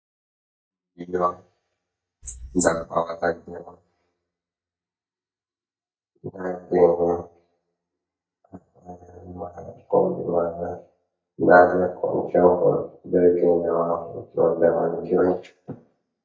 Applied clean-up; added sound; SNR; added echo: neural mask model DeepFilterNet 3.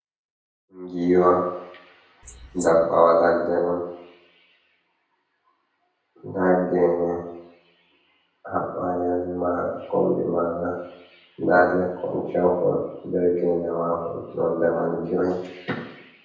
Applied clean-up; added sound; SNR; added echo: none; Wild animals; 16 dB; reverberation time 0.9 s.